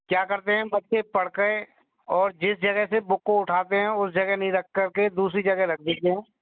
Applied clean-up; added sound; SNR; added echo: none; none; none; none.